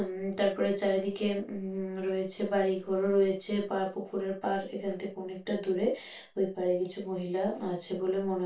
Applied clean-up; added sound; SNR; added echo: none; none; none; reverberation time 0.2 s.